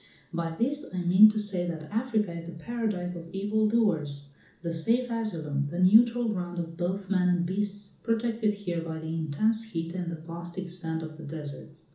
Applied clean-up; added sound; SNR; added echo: none; none; none; reverberation time 0.7 s.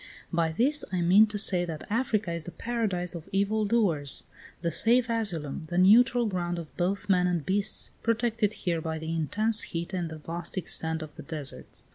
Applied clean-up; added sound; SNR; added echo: none; none; none; none.